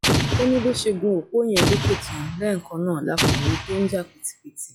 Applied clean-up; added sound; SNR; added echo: classical method log-MMSE.